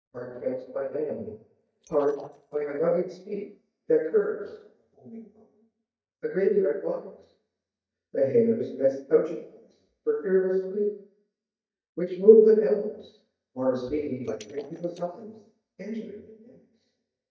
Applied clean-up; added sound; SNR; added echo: neural mask model DeepFilterNet 3.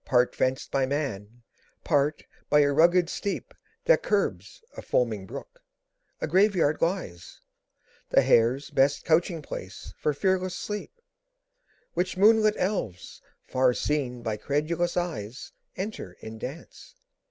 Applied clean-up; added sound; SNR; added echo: none; none; none; none.